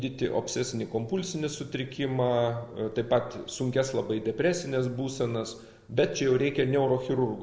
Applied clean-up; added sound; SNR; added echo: none; none; none; none.